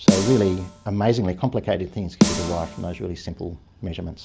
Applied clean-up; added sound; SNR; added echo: none; Snare drum; 2 dB; none.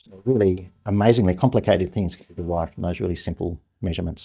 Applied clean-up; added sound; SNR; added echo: neural mask model DeepFilterNet 3.